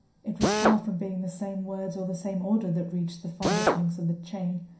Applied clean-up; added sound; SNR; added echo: none; Drill; 2 dB; reverberation time 0.5 s.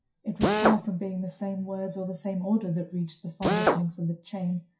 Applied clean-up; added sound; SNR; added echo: classical method WPE with log-MMSE.